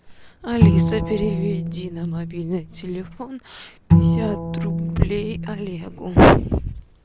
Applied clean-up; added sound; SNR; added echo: none; Bowed string instrument; -1 dB; none.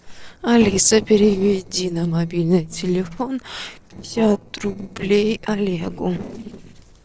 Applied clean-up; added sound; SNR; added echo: neural separator model SepFormer DNS4.